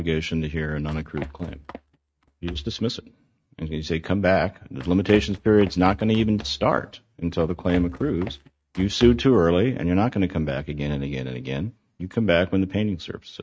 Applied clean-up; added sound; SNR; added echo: neural mask model RNNoise.